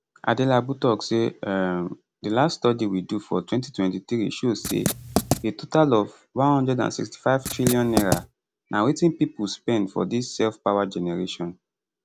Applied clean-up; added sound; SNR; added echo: none; Writing; 3 dB; none.